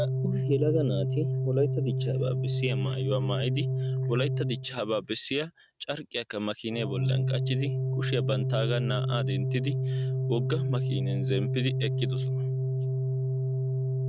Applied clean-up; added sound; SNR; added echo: neural mask model RNNoise.